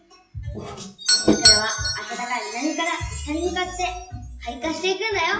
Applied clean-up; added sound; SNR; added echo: classical method WPE with log-MMSE.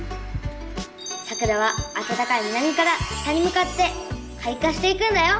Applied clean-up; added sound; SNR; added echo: none; none; none; none.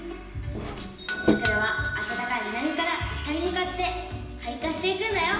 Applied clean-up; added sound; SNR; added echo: none; Doorbell; -5 dB; reverberation time 1.0 s.